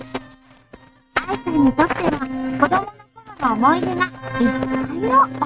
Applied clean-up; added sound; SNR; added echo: neural mask model RNNoise.